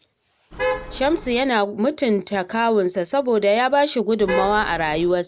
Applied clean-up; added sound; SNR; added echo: none; Traffic noise, roadway noise / Vehicle horn, car horn, honking; 7 dB; none.